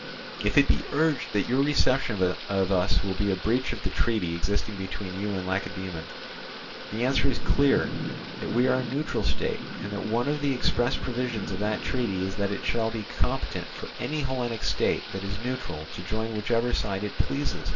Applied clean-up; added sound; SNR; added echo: none; Thunder / Rain; 13 dB; reverberation time 0.2 s.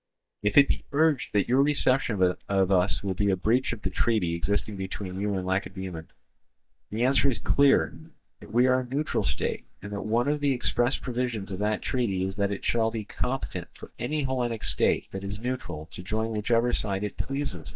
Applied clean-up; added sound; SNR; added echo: neural mask model DeepFilterNet 3.